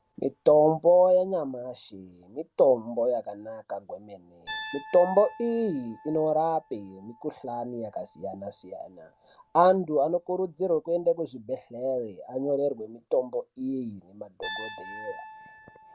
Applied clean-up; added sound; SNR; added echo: none; Piano; 20 dB; none.